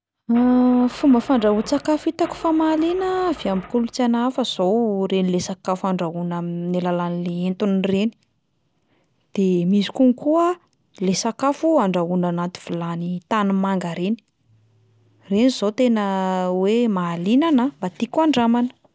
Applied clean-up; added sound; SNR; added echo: none; Engine starting / Car; 19 dB; none.